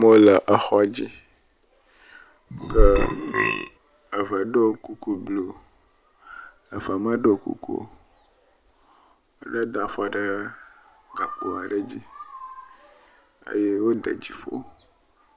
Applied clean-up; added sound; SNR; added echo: none; Burping, eructation; -4 dB; none.